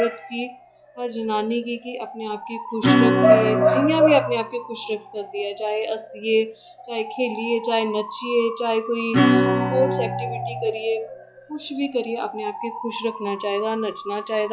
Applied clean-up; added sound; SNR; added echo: classical method log-MMSE.